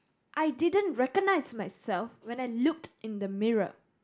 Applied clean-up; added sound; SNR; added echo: none; none; none; none.